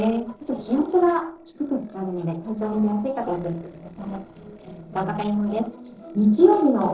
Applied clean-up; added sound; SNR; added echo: neural separator model SepFormer DNS4.